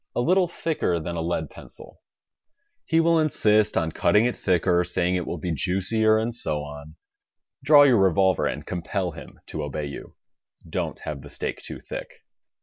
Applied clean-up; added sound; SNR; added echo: none; none; none; none.